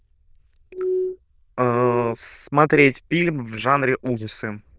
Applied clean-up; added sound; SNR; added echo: neural diffusion model UNIVERSE++.